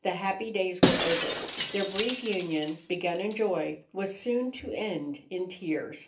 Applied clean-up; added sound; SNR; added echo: none; Shatter; 0 dB; reverberation time 0.3 s.